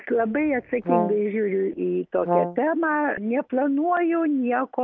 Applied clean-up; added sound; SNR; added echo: none; Brass instrument; 3 dB; none.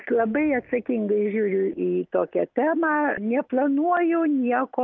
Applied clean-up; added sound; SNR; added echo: none; none; none; none.